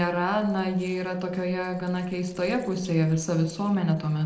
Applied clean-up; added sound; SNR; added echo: neural separator model SepFormer DNS4.